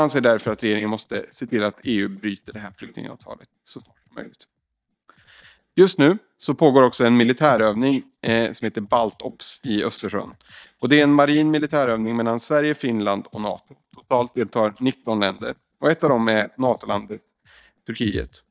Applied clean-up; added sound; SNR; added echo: neural mask model DeepFilterNet 3.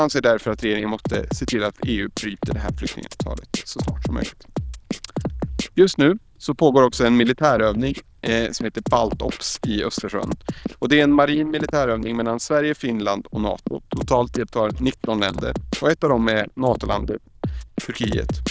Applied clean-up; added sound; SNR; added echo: neural diffusion model UNIVERSE++.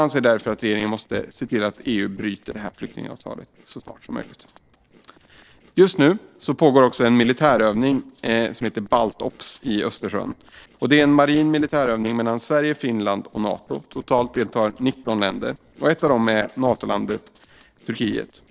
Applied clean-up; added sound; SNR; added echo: neural separator model SepFormer DNS4.